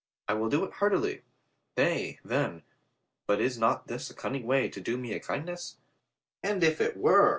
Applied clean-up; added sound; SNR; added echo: none; none; none; none.